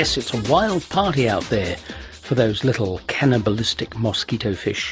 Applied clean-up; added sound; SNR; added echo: none; none; none; none.